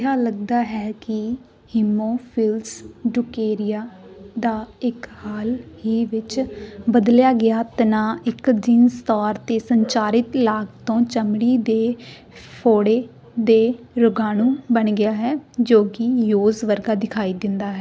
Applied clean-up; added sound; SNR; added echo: none; none; none; none.